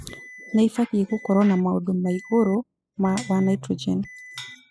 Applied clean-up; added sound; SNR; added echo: classical method spectral subtraction.